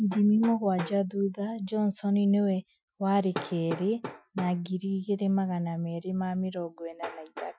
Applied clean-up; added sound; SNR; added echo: classical method Wiener filter.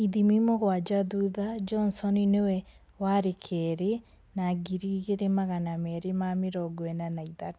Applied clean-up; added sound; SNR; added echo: none; none; none; none.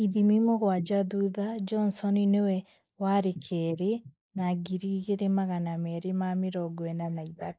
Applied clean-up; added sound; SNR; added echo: neural mask model Resemble Enhance denoiser.